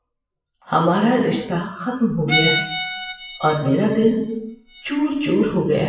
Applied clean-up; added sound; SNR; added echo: classical method WPE with log-MMSE.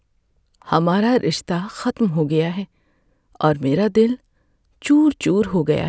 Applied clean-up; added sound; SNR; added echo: none; none; none; none.